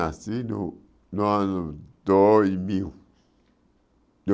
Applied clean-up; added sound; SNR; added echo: none; none; none; none.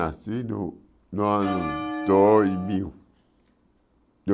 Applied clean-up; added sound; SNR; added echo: none; Bell; 6 dB; none.